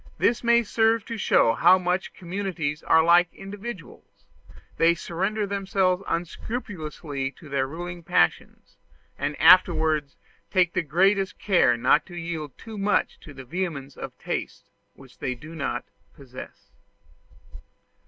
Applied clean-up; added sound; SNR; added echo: none; none; none; none.